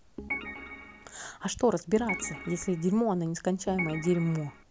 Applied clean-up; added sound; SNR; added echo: none; Organ; 9 dB; none.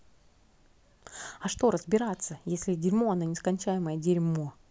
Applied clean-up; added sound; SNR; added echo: none; none; none; none.